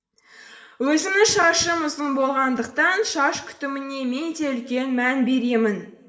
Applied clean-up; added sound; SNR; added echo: none; none; none; reverberation time 1.6 s.